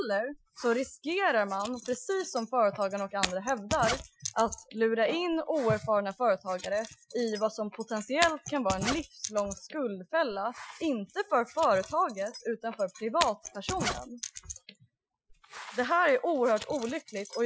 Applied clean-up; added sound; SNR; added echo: classical method Wiener filter.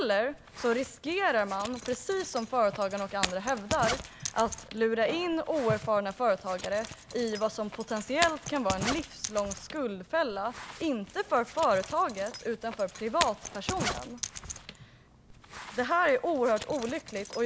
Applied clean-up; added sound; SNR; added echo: none; Zipper (clothing); 10 dB; none.